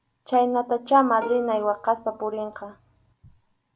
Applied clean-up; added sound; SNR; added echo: none; Plucked string instrument; 15 dB; none.